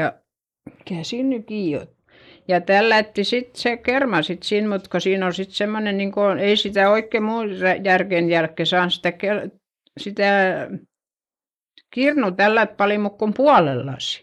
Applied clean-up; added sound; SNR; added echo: neural mask model Resemble Enhance denoiser.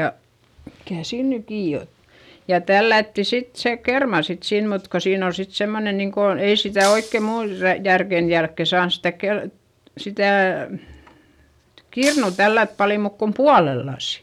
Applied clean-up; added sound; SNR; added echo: none; Shatter; 13 dB; none.